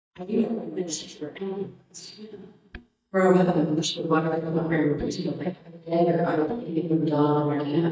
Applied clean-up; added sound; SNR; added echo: neural mask model DeepFilterNet 3.